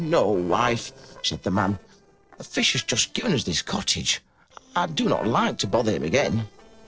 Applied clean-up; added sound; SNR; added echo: neural separator model SepFormer DNS4.